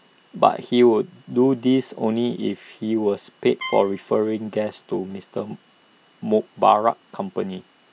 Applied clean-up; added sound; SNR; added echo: none; Trumpet; 14 dB; none.